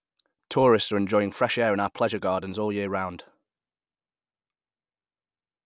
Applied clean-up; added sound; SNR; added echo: none; none; none; none.